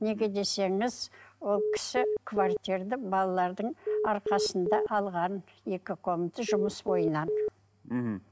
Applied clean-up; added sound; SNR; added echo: none; Telephone; 1 dB; none.